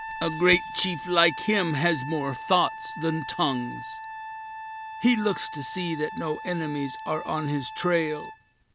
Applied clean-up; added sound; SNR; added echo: none; Trumpet; 11 dB; none.